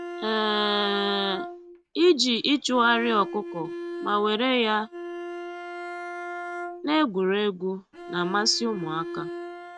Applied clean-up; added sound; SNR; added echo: neural mask model RNNoise.